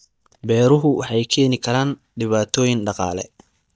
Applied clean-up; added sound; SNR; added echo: neural mask model DeepFilterNet 3.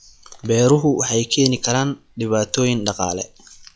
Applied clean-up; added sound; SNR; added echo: classical method log-MMSE.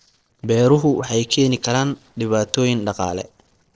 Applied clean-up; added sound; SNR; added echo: neural separator model SepFormer DNS4.